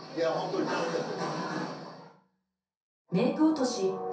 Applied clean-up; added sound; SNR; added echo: none; none; none; reverberation time 0.6 s.